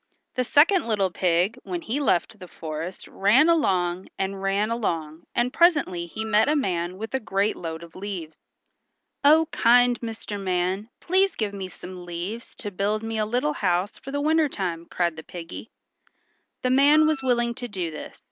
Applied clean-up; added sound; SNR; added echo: none; Wind instrument, woodwind instrument; 15 dB; none.